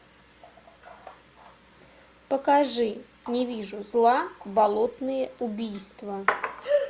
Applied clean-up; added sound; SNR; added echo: none; none; none; none.